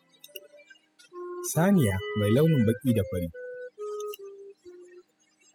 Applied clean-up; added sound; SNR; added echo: classical method spectral subtraction.